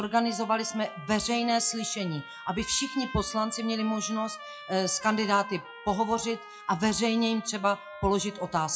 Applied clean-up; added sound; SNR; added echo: classical method WPE with log-MMSE.